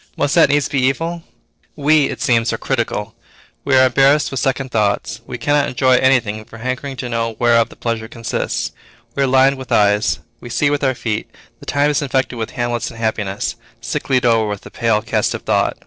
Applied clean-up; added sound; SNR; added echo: neural separator model SepFormer DNS4.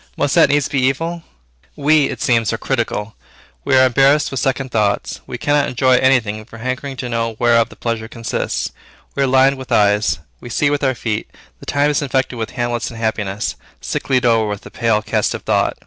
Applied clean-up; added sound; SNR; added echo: none; none; none; none.